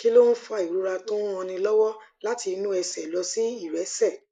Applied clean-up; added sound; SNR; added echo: neural mask model Resemble Enhance denoiser.